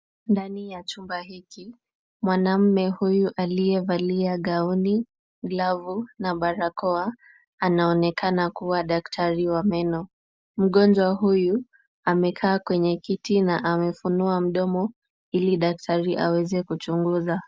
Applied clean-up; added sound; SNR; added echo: none; none; none; none.